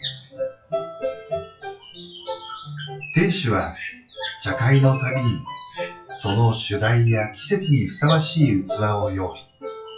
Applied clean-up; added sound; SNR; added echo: classical method WPE with log-MMSE.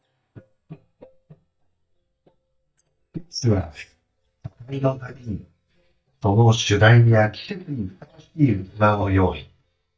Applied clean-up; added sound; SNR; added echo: neural mask model DeepFilterNet 3.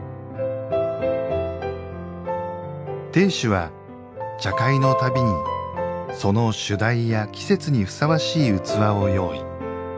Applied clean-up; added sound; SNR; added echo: none; none; none; none.